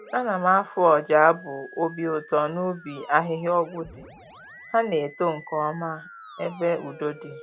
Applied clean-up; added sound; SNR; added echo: none; Musical instrument; 20 dB; none.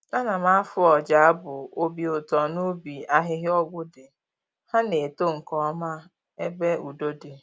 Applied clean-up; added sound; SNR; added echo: none; none; none; none.